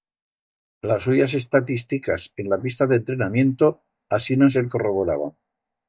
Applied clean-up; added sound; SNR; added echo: neural mask model DeepFilterNet 3.